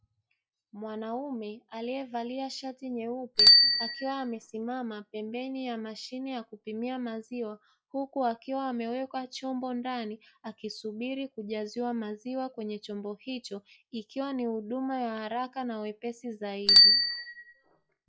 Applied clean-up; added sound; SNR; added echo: classical method log-MMSE.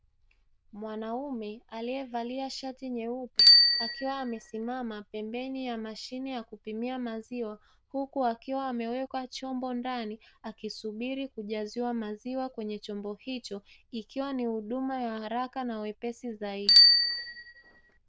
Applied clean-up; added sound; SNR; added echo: neural diffusion model UNIVERSE++.